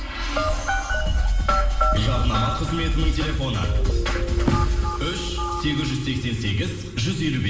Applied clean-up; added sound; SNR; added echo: none; Percussion; 8 dB; reverberation time 2.0 s.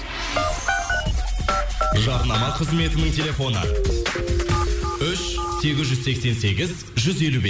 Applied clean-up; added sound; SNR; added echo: none; none; none; none.